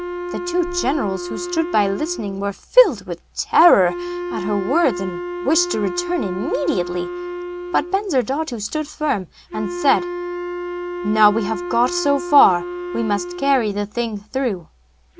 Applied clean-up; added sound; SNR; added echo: none; Wind instrument, woodwind instrument; 8 dB; none.